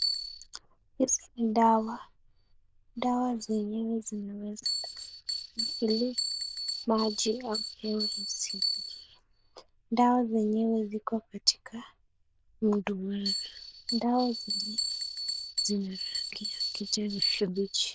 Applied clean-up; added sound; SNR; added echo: neural diffusion model UNIVERSE++.